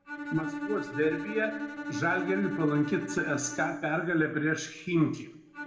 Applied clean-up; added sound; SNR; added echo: none; Bowed string instrument; 8 dB; reverberation time 0.8 s.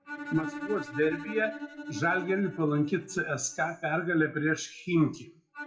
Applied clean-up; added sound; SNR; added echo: classical method WPE with log-MMSE.